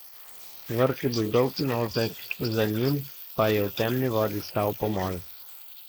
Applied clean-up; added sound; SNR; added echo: neural mask model Resemble Enhance denoiser.